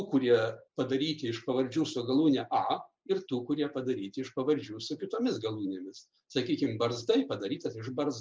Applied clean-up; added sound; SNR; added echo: none; none; none; none.